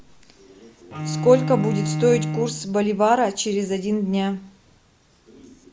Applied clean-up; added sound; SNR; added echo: none; Bowed string instrument; 6 dB; none.